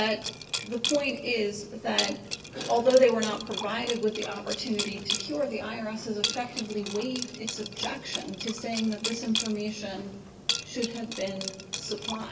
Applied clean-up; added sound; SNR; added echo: none; Liquid; 6 dB; none.